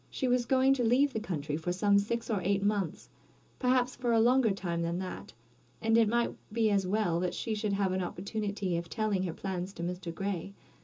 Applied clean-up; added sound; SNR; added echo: none; none; none; reverberation time 0.2 s.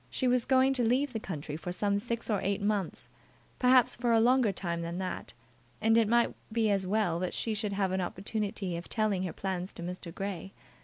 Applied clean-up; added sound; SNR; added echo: none; none; none; none.